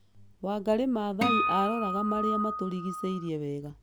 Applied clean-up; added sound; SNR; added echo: none; Acoustic guitar; 0 dB; none.